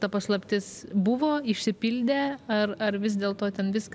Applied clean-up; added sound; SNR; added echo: none; none; none; none.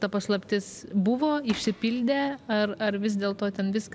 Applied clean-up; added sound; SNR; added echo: none; Cupboard open or close / Door; 17 dB; none.